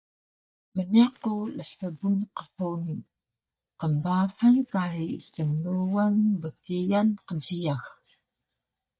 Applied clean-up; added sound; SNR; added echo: neural mask model DeepFilterNet 3.